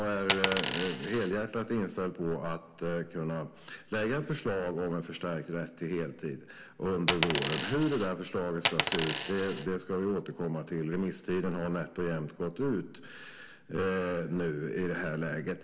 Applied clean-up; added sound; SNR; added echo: none; Coin (dropping); -4 dB; reverberation time 0.7 s.